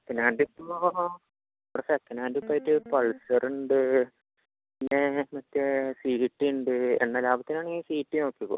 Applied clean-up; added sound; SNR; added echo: none; Guitar; 18 dB; none.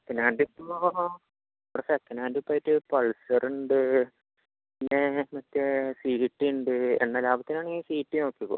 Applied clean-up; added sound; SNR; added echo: none; none; none; none.